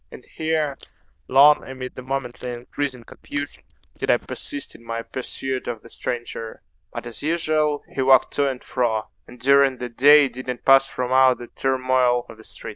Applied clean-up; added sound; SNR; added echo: neural diffusion model UNIVERSE++.